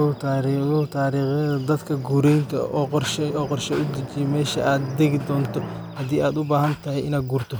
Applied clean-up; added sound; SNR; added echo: none; Drum; 13 dB; none.